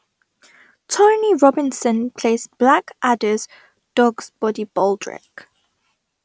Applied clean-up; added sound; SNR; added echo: none; none; none; none.